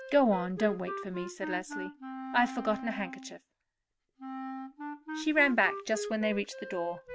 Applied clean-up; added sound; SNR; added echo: none; Wind instrument, woodwind instrument; 9 dB; none.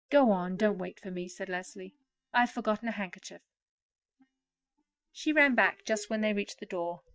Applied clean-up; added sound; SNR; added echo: neural mask model DeepFilterNet 3.